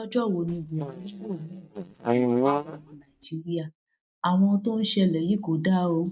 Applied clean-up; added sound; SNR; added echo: neural mask model DeepFilterNet 3.